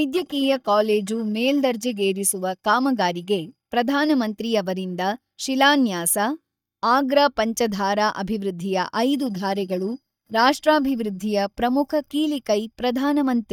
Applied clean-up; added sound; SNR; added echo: neural mask model DeepFilterNet 3.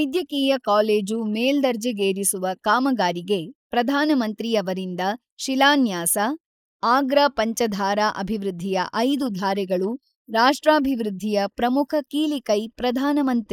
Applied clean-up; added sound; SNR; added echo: neural mask model Resemble Enhance denoiser.